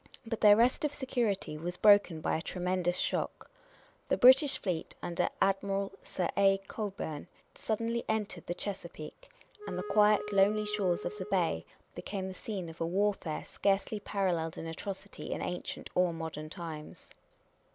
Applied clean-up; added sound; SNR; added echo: none; Wind instrument, woodwind instrument; 11 dB; none.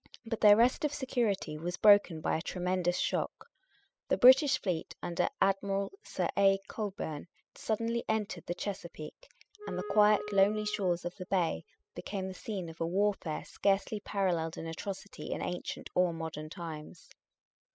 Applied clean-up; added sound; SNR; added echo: classical method spectral subtraction.